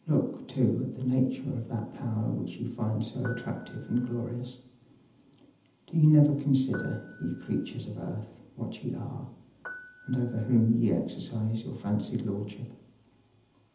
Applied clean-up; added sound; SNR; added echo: none; Piano; 18 dB; reverberation time 0.8 s.